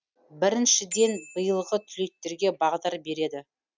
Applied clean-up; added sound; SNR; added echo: neural mask model RNNoise.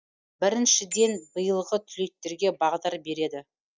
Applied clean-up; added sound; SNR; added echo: neural mask model DeepFilterNet 3.